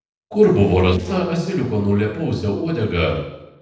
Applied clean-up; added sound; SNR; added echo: neural separator model SepFormer DNS4.